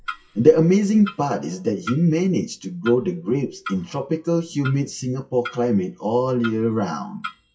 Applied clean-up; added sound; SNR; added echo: classical method WPE with log-MMSE.